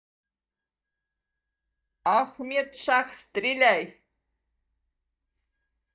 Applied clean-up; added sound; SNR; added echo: neural mask model DeepFilterNet 3.